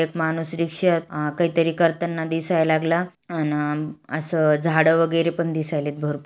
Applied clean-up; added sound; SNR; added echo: none; none; none; none.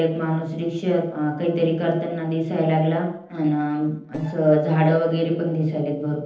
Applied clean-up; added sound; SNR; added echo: neural separator model SepFormer DNS4.